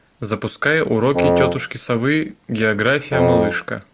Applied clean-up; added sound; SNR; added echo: none; Wind instrument, woodwind instrument; -1 dB; none.